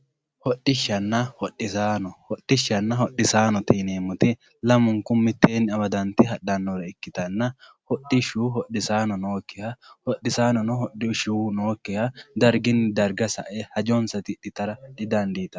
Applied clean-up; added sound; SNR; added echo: none; none; none; none.